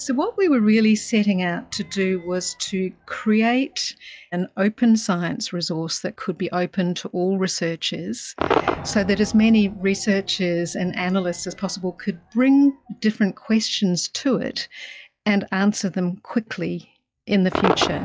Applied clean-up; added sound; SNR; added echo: classical method log-MMSE.